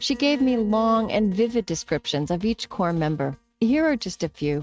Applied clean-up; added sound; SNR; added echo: neural mask model RNNoise.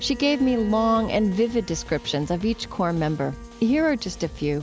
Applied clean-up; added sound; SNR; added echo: none; Drum kit + Bowed string instrument; 15 dB; none.